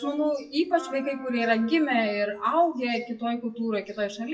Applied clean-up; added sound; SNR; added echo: classical method WPE with log-MMSE.